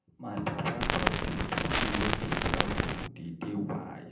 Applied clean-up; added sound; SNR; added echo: none; Crackle; -4 dB; reverberation time 0.6 s.